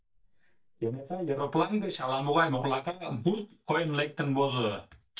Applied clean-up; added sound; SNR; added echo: neural mask model DeepFilterNet 3.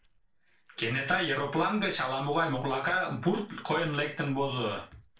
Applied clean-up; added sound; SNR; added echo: neural separator model SepFormer DNS4.